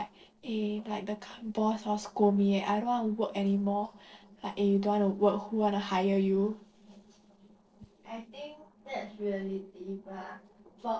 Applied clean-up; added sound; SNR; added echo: neural separator model SepFormer DNS4.